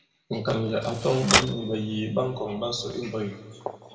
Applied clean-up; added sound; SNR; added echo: none; Typewriter; 2 dB; reverberation time 1.9 s.